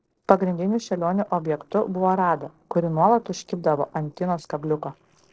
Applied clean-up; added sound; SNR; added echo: neural separator model SepFormer DNS4.